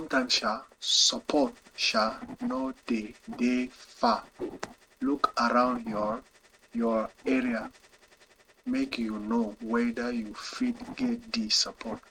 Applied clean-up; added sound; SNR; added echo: neural mask model RNNoise.